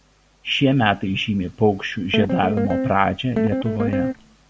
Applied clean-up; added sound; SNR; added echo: none; Guitar; 3 dB; none.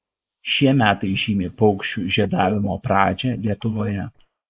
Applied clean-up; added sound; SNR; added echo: neural mask model Resemble Enhance denoiser.